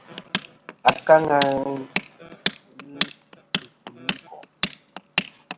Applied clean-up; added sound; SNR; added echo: none; Tools; 6 dB; none.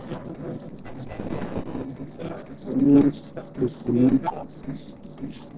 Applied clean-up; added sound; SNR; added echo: neural separator model SepFormer DNS4.